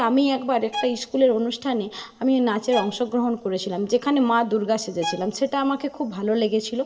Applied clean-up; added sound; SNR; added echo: none; Bowed string instrument; 15 dB; reverberation time 1.0 s.